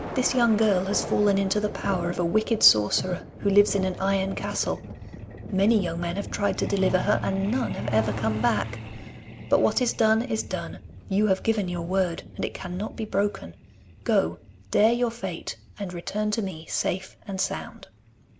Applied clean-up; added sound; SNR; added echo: none; Truck + Thunder; 11 dB; none.